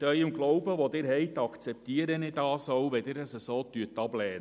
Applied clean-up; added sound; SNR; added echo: none; none; none; none.